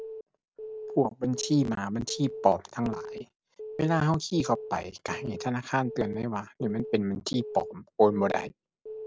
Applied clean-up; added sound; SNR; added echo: none; Alarm / Keyboard (musical); 13 dB; none.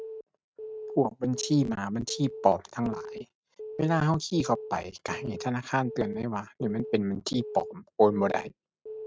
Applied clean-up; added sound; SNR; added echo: neural mask model RNNoise.